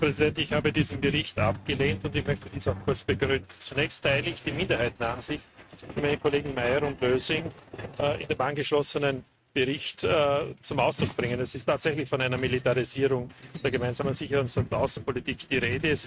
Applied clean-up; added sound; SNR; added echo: neural mask model RNNoise.